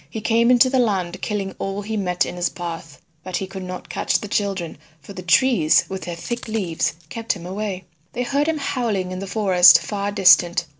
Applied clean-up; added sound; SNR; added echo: none; Coin (dropping); 17 dB; none.